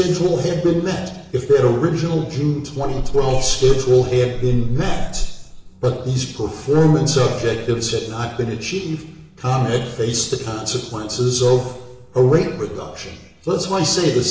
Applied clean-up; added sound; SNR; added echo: none; Meow; 2 dB; reverberation time 0.9 s.